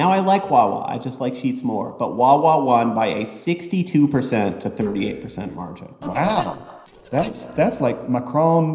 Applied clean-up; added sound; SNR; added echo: neural separator model SepFormer DNS4.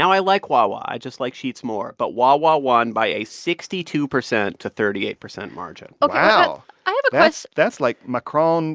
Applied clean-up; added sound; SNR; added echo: none; none; none; none.